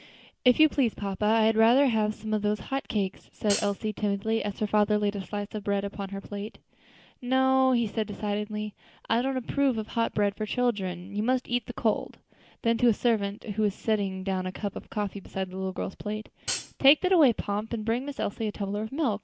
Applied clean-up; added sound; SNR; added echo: none; Hi-hat; 7 dB; none.